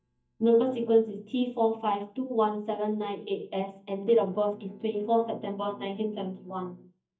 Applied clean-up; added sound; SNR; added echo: neural mask model DeepFilterNet 3.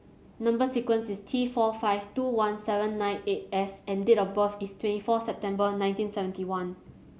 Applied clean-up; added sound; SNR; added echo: none; none; none; none.